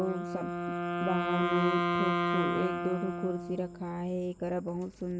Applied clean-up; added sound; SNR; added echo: none; Wind instrument, woodwind instrument; -1 dB; none.